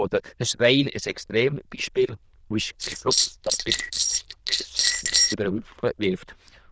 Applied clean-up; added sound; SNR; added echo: neural diffusion model UNIVERSE++.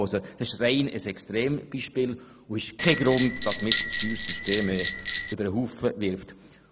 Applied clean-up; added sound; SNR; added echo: none; Bell; -5 dB; none.